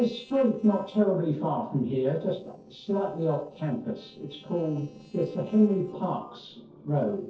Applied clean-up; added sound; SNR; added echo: neural separator model SepFormer DNS4.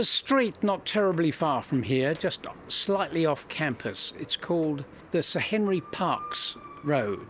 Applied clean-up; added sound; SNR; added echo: none; none; none; none.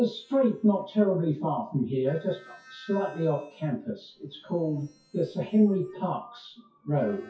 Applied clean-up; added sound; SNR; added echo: classical method WPE with log-MMSE.